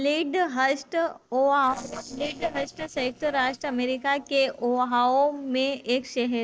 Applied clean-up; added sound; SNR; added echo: neural separator model SepFormer DNS4.